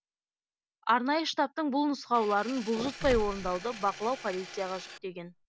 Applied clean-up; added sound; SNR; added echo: none; Mechanisms + Engine; 10 dB; none.